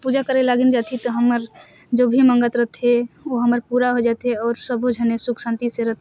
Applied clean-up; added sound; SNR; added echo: none; none; none; none.